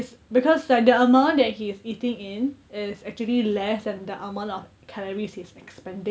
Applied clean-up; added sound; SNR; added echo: none; none; none; none.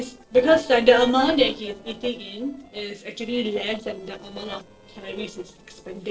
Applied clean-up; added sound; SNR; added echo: neural separator model SepFormer DNS4.